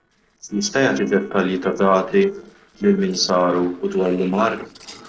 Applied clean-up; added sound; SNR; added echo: neural separator model SepFormer DNS4.